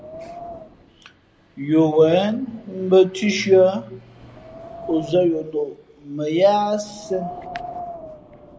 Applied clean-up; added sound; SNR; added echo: none; Wind; 18 dB; none.